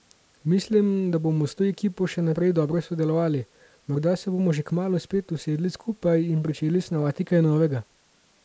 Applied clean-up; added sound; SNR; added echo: none; none; none; none.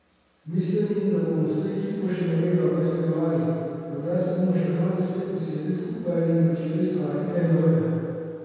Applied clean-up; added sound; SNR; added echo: none; none; none; reverberation time 2.2 s.